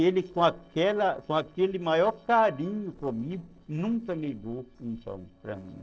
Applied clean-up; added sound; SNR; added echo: neural separator model SepFormer DNS4.